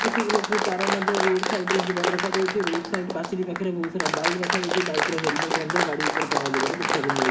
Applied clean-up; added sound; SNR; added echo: none; Applause; -1 dB; reverberation time 0.3 s.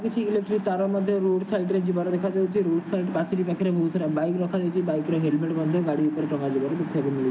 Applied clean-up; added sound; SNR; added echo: none; none; none; none.